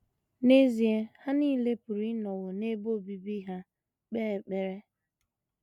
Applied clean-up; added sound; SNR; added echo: none; none; none; none.